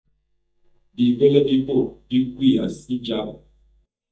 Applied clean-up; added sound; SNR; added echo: neural mask model DeepFilterNet 3.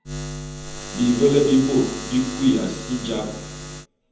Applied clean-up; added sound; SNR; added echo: none; Buzz; 10 dB; reverberation time 0.9 s.